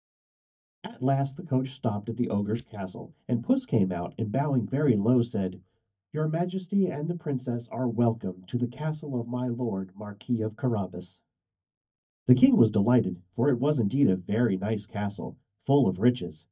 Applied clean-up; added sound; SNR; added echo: neural mask model DeepFilterNet 3.